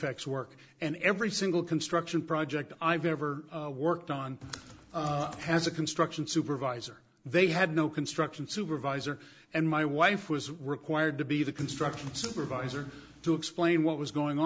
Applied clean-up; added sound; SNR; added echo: none; none; none; none.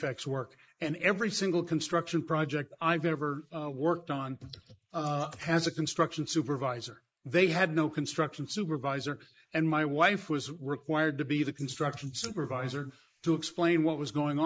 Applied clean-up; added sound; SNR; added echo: neural mask model Resemble Enhance denoiser.